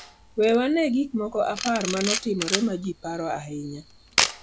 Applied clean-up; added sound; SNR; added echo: none; Camera; 5 dB; none.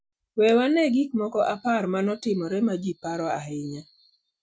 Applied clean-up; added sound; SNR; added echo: none; none; none; none.